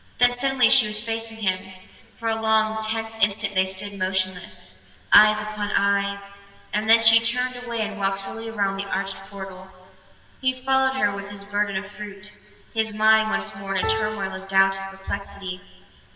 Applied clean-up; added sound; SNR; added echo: none; Piano; 1 dB; reverberation time 2.2 s.